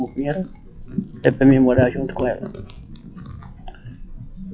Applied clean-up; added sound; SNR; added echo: classical method log-MMSE.